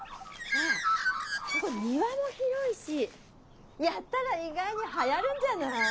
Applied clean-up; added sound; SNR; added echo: none; Bird; 3 dB; none.